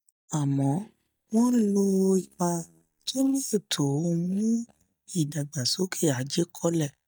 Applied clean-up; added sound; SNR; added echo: neural mask model DeepFilterNet 3.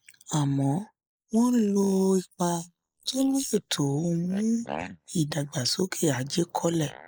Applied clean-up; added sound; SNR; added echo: neural mask model Resemble Enhance denoiser.